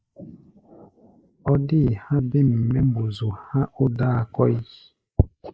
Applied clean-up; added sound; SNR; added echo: neural mask model Resemble Enhance denoiser.